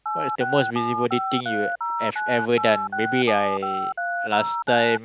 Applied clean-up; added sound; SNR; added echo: none; Telephone; 2 dB; none.